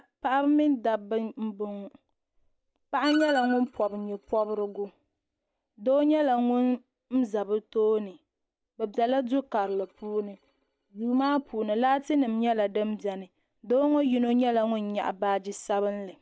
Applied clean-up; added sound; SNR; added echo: neural mask model DeepFilterNet 3.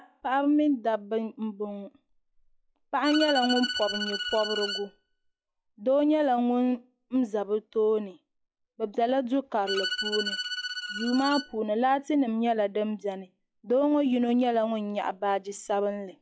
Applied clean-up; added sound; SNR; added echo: classical method log-MMSE.